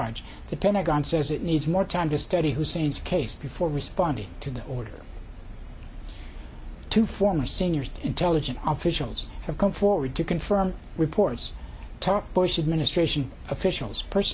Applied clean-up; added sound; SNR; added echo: none; none; none; none.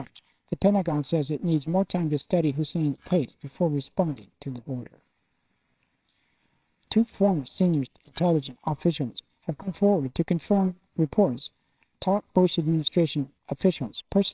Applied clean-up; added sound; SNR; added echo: neural separator model SepFormer WHAMR!.